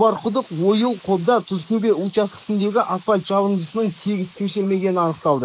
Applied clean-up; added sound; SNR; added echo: neural mask model Resemble Enhance denoiser.